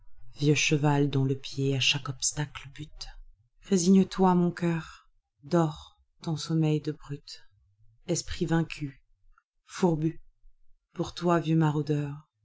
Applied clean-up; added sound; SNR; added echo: none; none; none; none.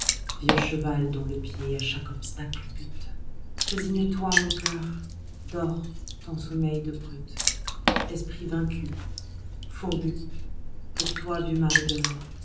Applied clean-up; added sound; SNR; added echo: none; Water / Splash, splatter; -1 dB; reverberation time 0.6 s.